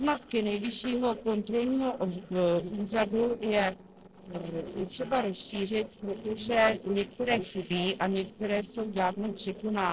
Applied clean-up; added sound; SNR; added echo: neural separator model SepFormer DNS4.